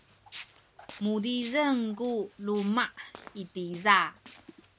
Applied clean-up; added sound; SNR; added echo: none; Walk, footsteps; 18 dB; none.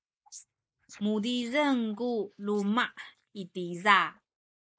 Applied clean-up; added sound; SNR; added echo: neural mask model Resemble Enhance denoiser.